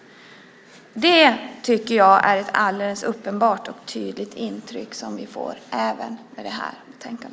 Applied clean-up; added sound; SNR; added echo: none; none; none; none.